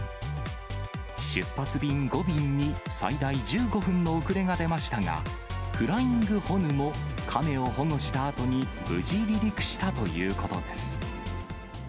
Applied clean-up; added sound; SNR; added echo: none; none; none; none.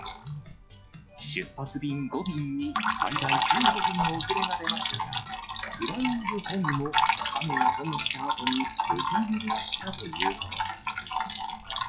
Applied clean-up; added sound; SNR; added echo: classical method log-MMSE.